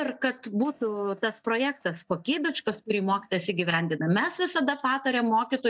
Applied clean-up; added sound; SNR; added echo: neural mask model DeepFilterNet 3.